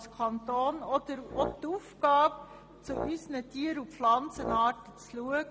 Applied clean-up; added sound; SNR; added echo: none; Brass instrument; 10 dB; none.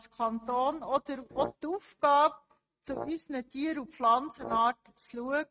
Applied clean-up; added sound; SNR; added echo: neural mask model RNNoise.